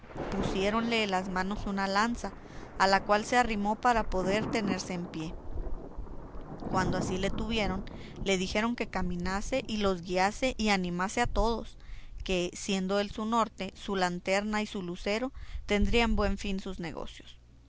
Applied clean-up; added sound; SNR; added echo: none; Thunder; 12 dB; none.